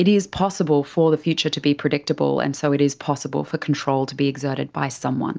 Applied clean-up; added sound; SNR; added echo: none; none; none; none.